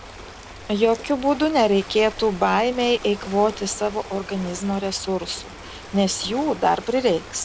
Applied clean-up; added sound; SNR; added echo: none; Ocean; 16 dB; none.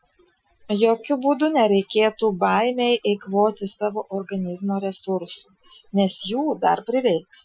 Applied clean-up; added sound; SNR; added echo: classical method Wiener filter.